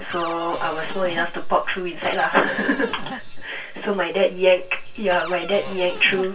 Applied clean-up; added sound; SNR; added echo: none; Cupboard open or close; 13 dB; reverberation time 0.2 s.